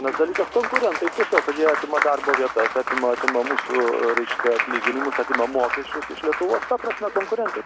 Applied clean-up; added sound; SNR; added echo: none; Applause; 3 dB; none.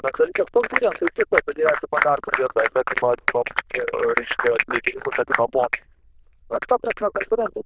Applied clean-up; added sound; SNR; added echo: neural diffusion model UNIVERSE++.